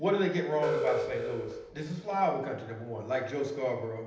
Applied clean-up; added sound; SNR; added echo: none; Alarm; 4 dB; reverberation time 0.9 s.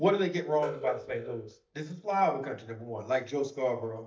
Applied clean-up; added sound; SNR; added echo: neural mask model DeepFilterNet 3.